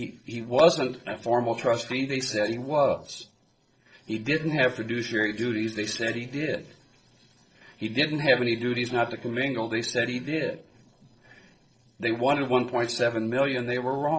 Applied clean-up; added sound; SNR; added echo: neural separator model SepFormer DNS4.